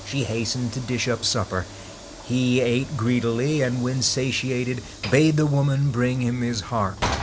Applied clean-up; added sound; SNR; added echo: none; Sliding door / Train; 12 dB; none.